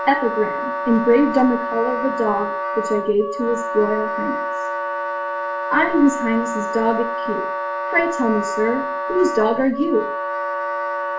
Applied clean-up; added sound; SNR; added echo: none; Wind instrument, woodwind instrument; 3 dB; reverberation time 0.4 s.